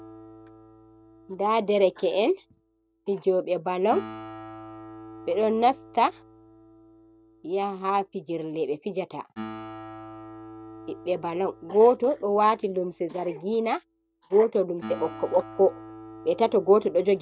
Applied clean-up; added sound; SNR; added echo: none; Acoustic guitar; 18 dB; none.